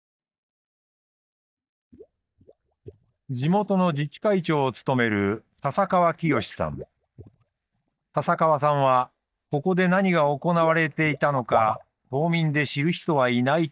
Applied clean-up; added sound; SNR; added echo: neural mask model DeepFilterNet 3.